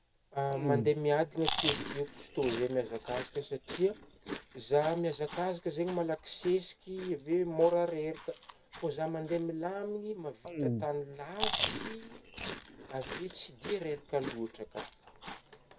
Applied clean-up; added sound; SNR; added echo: none; Chewing, mastication; 2 dB; none.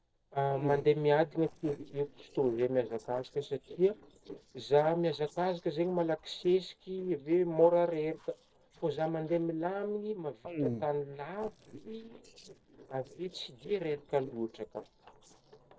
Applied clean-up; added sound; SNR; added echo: neural separator model SepFormer DNS4.